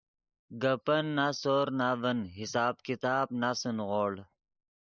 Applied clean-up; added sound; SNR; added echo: neural mask model Resemble Enhance denoiser.